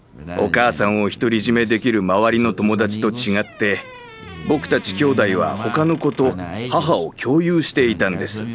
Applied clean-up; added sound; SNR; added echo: none; Squeak / Wood; 19 dB; none.